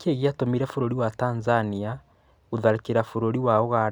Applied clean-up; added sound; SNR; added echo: none; none; none; none.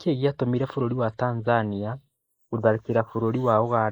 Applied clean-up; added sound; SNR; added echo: neural mask model Resemble Enhance denoiser.